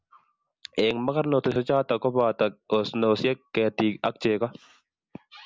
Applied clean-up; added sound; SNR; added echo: none; none; none; none.